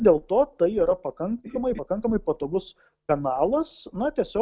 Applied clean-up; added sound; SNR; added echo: none; none; none; none.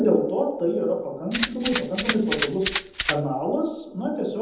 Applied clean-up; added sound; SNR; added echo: none; Rattle (instrument); 4 dB; reverberation time 0.8 s.